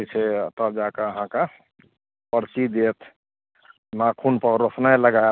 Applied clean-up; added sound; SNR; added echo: none; none; none; none.